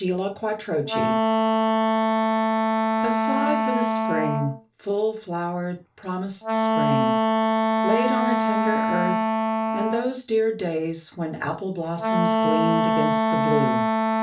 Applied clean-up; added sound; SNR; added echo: none; Wind instrument, woodwind instrument; -4 dB; reverberation time 0.2 s.